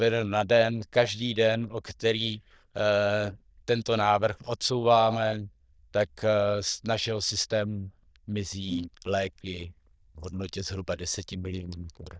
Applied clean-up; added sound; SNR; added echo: neural diffusion model UNIVERSE++.